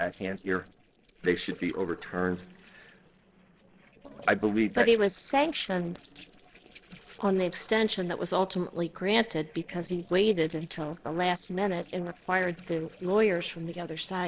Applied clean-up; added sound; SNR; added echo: neural separator model SepFormer DNS4.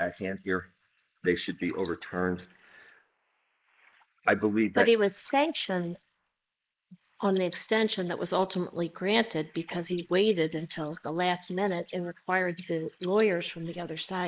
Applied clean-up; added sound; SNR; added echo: neural mask model Resemble Enhance denoiser.